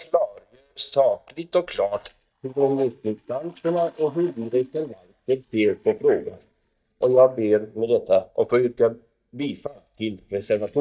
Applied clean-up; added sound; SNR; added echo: neural mask model DeepFilterNet 3.